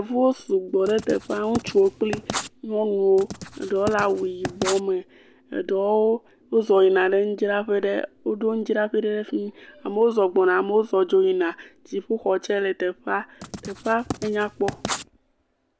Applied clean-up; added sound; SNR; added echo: none; Writing; 11 dB; none.